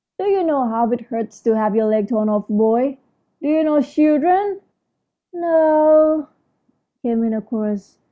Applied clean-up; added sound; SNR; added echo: none; none; none; none.